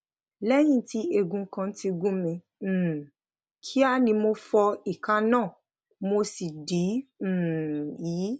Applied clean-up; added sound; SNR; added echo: none; none; none; none.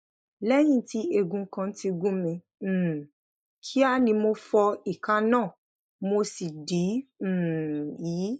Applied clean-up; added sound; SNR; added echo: neural mask model Resemble Enhance denoiser.